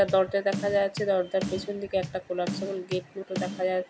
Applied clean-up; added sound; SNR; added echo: none; Bass drum / Snare drum; 9 dB; none.